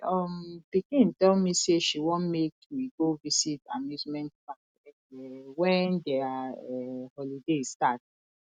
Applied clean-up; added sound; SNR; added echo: none; none; none; none.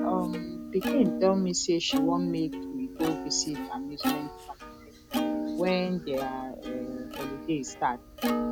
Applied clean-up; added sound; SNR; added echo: none; Plucked string instrument; 2 dB; none.